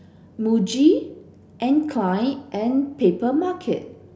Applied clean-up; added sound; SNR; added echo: none; none; none; none.